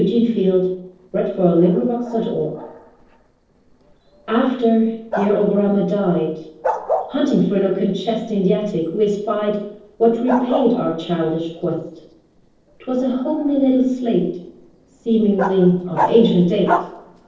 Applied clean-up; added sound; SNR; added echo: neural separator model SepFormer DNS4.